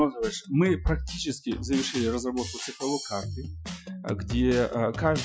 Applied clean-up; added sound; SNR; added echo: classical method Wiener filter.